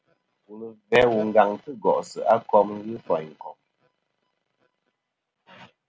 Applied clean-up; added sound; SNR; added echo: none; none; none; none.